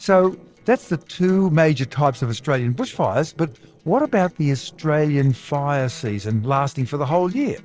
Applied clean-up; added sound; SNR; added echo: neural separator model SepFormer DNS4.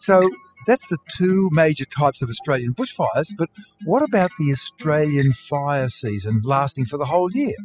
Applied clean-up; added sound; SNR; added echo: classical method spectral subtraction.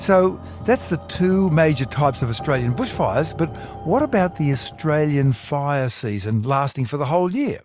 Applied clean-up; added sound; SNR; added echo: none; none; none; none.